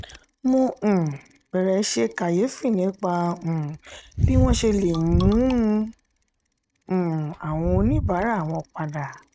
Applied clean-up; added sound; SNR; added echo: neural mask model RNNoise.